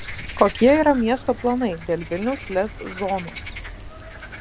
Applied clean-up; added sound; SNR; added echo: none; Frog; 13 dB; none.